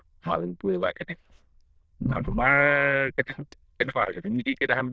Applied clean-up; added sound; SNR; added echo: neural diffusion model UNIVERSE++.